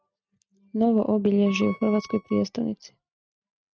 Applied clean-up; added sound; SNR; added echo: neural mask model RNNoise.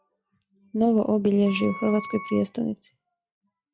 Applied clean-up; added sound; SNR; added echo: classical method log-MMSE.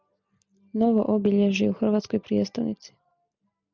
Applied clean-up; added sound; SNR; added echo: none; none; none; none.